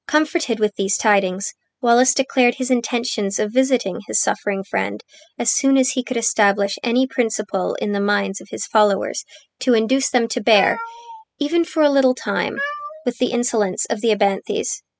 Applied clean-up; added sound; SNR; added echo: classical method spectral subtraction.